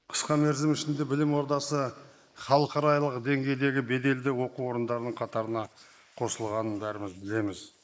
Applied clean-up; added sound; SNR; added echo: neural mask model Resemble Enhance denoiser.